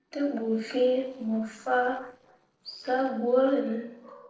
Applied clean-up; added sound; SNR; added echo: neural separator model SepFormer DNS4.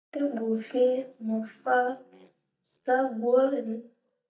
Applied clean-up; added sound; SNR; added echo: neural mask model DeepFilterNet 3.